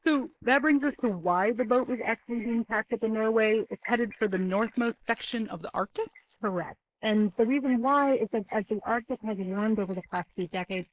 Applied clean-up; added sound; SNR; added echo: neural mask model Resemble Enhance denoiser.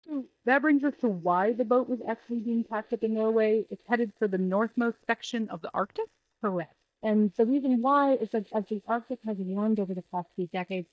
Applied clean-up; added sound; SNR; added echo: neural mask model DeepFilterNet 3.